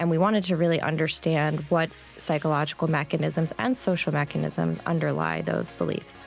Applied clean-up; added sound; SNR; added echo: none; none; none; none.